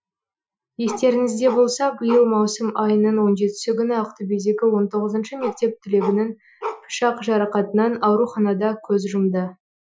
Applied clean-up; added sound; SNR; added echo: classical method Wiener filter.